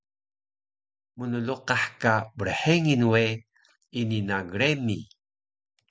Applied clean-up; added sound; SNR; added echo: none; none; none; none.